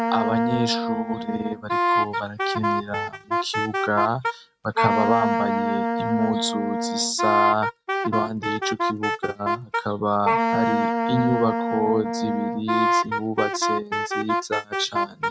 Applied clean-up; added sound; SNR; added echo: neural mask model RNNoise.